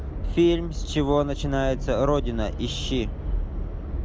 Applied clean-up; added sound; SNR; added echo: none; Guitar; 19 dB; none.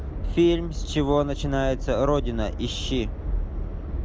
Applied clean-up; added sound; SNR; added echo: none; none; none; none.